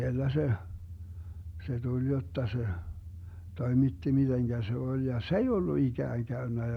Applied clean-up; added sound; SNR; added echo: none; none; none; none.